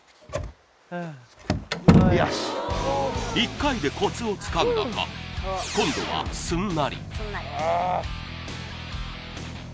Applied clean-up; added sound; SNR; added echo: none; Slam; -4 dB; none.